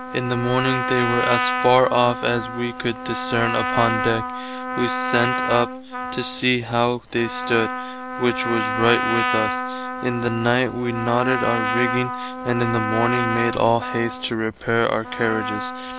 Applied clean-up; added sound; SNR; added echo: none; Trumpet; 4 dB; none.